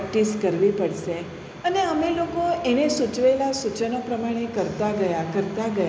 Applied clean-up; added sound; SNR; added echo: none; none; none; none.